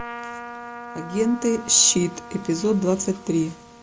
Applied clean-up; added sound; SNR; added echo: none; Trumpet; 15 dB; none.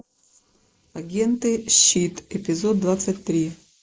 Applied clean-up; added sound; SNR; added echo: neural mask model Resemble Enhance denoiser.